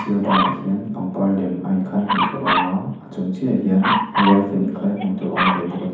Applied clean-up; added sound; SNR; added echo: none; Dog; 4 dB; reverberation time 1.2 s.